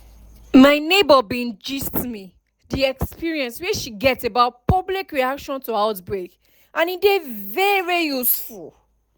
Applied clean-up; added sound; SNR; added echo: none; none; none; none.